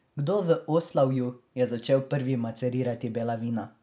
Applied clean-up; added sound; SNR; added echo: none; none; none; none.